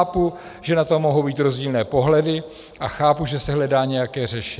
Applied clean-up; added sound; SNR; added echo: none; none; none; none.